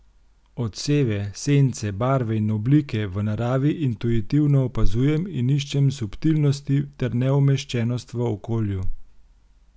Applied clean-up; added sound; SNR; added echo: none; none; none; none.